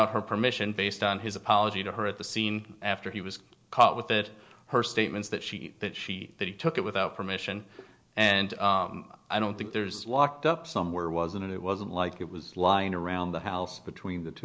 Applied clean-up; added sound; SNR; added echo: none; none; none; none.